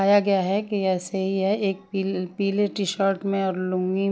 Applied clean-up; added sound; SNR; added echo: none; none; none; none.